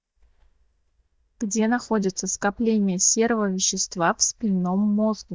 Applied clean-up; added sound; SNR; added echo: neural mask model DeepFilterNet 3.